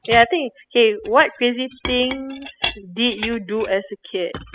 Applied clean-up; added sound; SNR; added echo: classical method spectral subtraction.